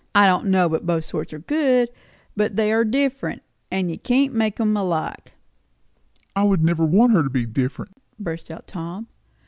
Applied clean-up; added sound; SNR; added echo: none; none; none; none.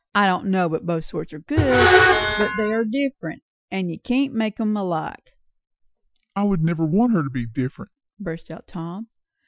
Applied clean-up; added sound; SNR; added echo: classical method Wiener filter.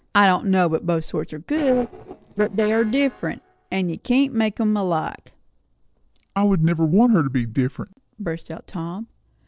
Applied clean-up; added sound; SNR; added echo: neural separator model SepFormer DNS4.